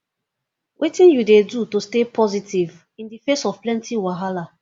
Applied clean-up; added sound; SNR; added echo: none; none; none; none.